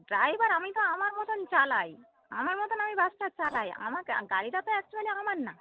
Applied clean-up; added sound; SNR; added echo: neural separator model SepFormer DNS4.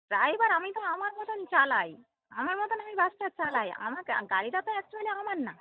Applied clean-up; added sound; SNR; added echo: neural mask model DeepFilterNet 3.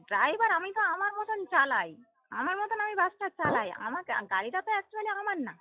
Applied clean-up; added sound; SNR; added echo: classical method log-MMSE.